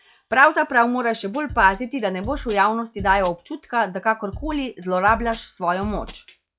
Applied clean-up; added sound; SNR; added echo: classical method log-MMSE.